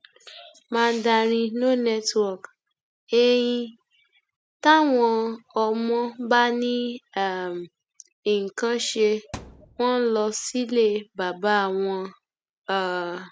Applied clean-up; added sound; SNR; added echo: none; Thump, thud; 19 dB; none.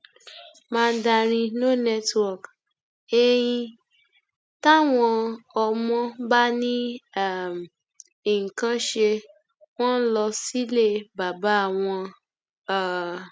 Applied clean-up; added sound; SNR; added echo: none; none; none; none.